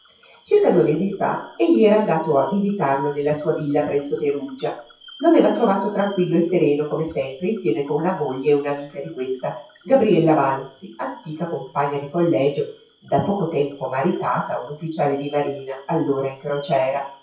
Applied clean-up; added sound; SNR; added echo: classical method WPE with log-MMSE.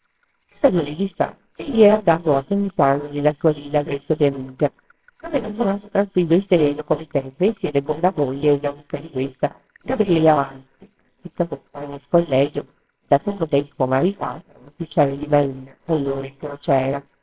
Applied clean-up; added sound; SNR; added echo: neural separator model SepFormer WHAMR!.